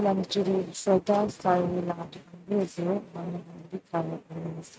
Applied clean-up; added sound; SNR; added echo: neural mask model RNNoise.